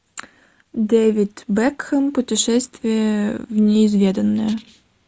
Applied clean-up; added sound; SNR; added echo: none; none; none; none.